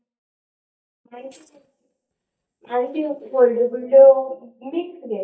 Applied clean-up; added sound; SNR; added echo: neural mask model DeepFilterNet 3.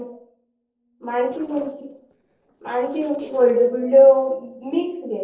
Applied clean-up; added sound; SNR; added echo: neural separator model SepFormer DNS4.